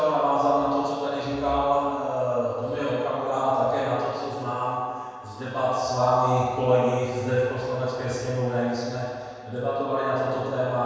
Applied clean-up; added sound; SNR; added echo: none; none; none; reverberation time 1.8 s.